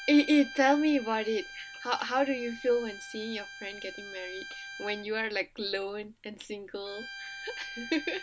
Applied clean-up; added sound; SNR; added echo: none; Bowed string instrument; 14 dB; none.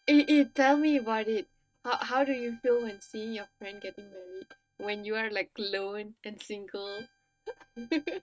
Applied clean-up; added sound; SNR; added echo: neural mask model RNNoise.